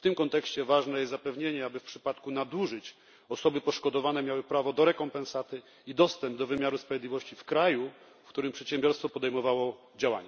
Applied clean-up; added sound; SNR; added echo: none; none; none; none.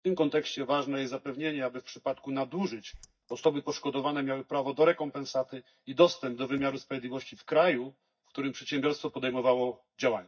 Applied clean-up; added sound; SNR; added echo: neural mask model DeepFilterNet 3.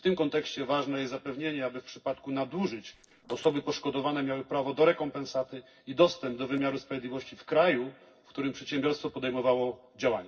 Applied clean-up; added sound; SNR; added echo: neural separator model SepFormer DNS4.